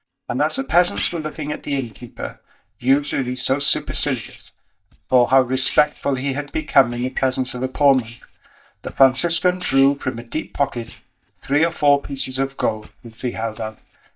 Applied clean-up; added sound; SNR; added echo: neural mask model DeepFilterNet 3.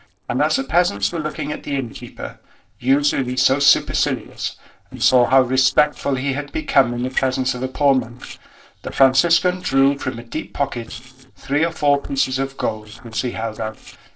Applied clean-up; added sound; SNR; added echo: neural separator model SepFormer DNS4.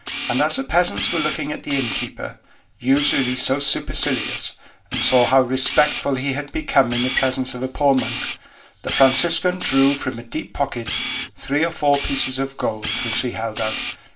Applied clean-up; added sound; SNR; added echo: none; Camera; 7 dB; reverberation time 0.3 s.